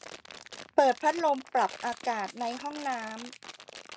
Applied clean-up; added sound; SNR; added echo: none; Crumpling, crinkling; 16 dB; none.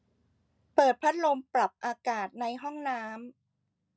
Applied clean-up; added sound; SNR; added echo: none; none; none; none.